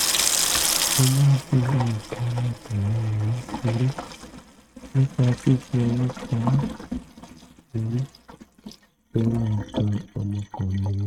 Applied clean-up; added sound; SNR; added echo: neural mask model RNNoise.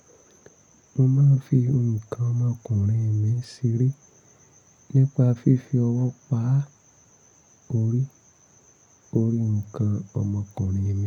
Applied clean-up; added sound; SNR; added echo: none; none; none; none.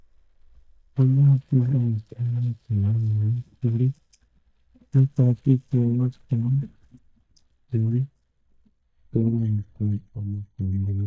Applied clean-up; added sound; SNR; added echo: neural mask model DeepFilterNet 3.